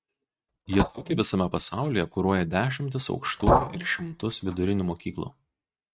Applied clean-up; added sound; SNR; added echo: neural mask model RNNoise.